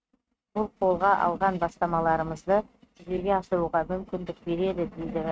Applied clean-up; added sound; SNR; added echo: neural mask model RNNoise.